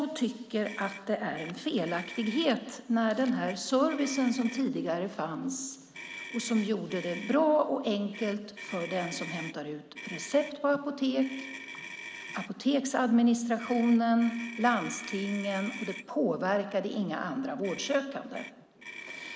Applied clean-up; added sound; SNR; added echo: none; Motor vehicle (road); 15 dB; none.